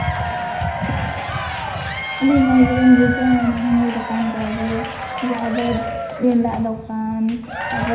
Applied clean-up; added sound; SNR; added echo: none; Applause / Crowd / Cheering; 7 dB; reverberation time 0.9 s.